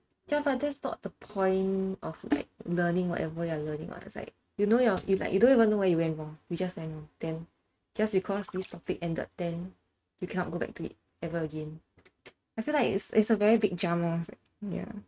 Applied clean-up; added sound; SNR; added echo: neural mask model RNNoise.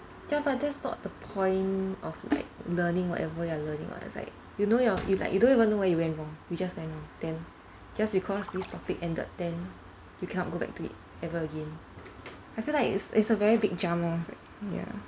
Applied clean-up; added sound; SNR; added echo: none; Splash, splatter; 18 dB; none.